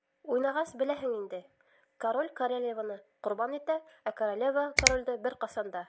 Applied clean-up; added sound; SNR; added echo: none; Finger snapping; 0 dB; none.